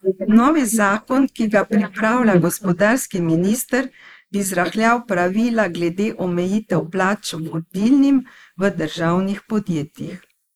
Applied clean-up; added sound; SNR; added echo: neural mask model Resemble Enhance denoiser.